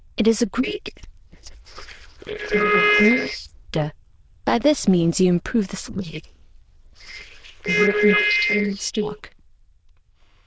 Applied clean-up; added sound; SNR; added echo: neural diffusion model UNIVERSE++.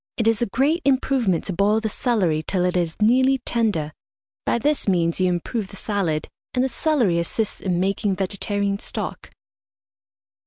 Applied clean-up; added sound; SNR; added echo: none; none; none; none.